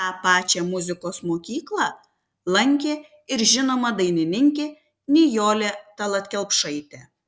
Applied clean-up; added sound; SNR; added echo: none; none; none; none.